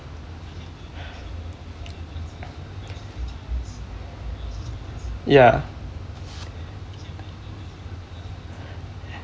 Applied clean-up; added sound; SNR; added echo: none; none; none; none.